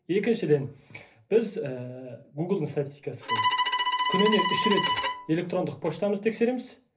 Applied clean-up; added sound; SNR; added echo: none; Bowed string instrument; 0 dB; reverberation time 0.3 s.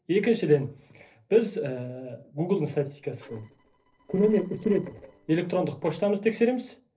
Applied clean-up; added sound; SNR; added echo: neural separator model SepFormer DNS4.